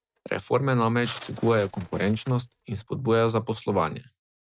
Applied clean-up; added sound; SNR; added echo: neural mask model RNNoise.